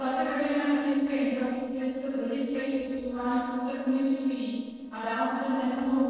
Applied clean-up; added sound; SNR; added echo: neural separator model SepFormer DNS4.